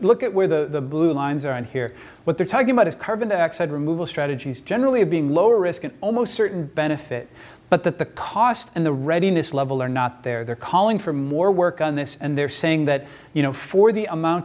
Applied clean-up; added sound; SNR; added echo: none; none; none; none.